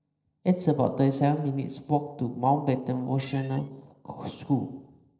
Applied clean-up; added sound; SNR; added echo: neural separator model SepFormer DNS4.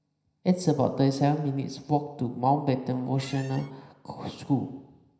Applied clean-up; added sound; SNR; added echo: none; Squeak; 18 dB; reverberation time 0.9 s.